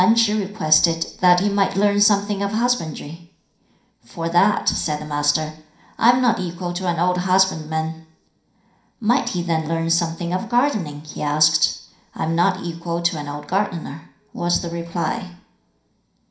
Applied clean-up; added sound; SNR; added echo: none; none; none; reverberation time 0.5 s.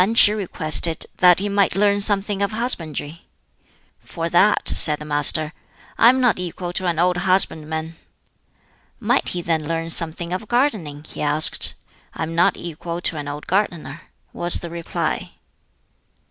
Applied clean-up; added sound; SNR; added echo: none; none; none; none.